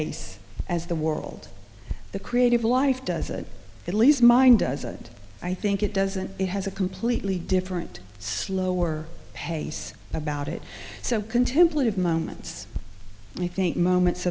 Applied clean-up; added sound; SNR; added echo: none; Crackle; 10 dB; none.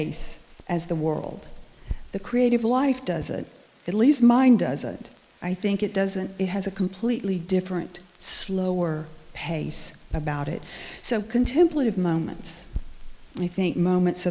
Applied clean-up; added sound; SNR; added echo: neural mask model Resemble Enhance denoiser.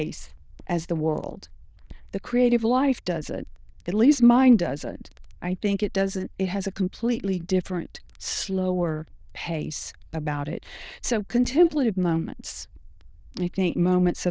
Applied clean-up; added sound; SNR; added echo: neural diffusion model UNIVERSE++.